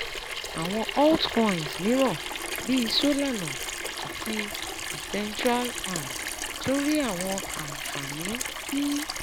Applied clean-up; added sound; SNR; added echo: none; Sink (filling or washing) / Water tap, faucet; 5 dB; none.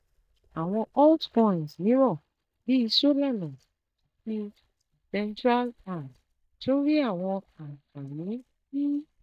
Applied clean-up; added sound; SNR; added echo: neural mask model DeepFilterNet 3.